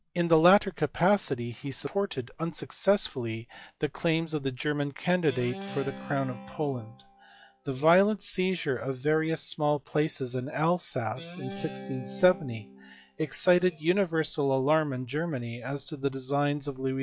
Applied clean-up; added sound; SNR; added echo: classical method log-MMSE.